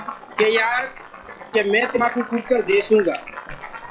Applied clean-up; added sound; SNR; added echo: classical method log-MMSE.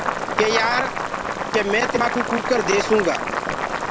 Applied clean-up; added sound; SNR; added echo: none; Boiling; 1 dB; none.